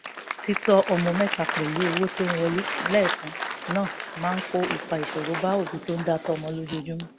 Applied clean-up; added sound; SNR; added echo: none; Applause; 6 dB; none.